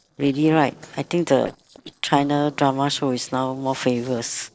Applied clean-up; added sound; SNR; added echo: neural separator model SepFormer DNS4.